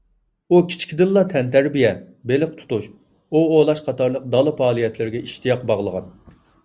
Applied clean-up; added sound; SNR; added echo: none; none; none; none.